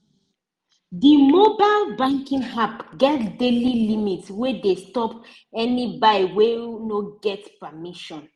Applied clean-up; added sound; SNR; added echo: none; none; none; none.